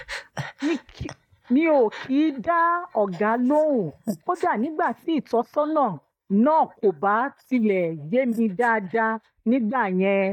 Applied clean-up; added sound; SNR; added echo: neural mask model DeepFilterNet 3.